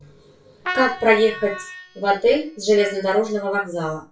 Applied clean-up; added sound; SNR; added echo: classical method WPE with log-MMSE.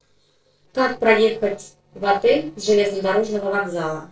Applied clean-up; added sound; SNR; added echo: neural separator model SepFormer DNS4.